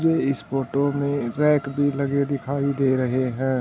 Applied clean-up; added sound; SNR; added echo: none; none; none; none.